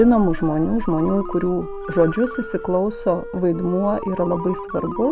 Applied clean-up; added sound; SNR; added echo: none; Ringtone + Wind instrument, woodwind instrument; 12 dB; none.